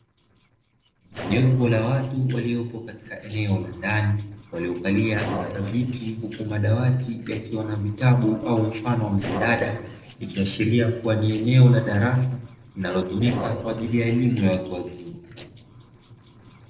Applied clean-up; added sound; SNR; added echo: neural separator model SepFormer DNS4.